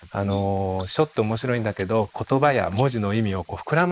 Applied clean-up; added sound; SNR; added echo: neural mask model Resemble Enhance denoiser.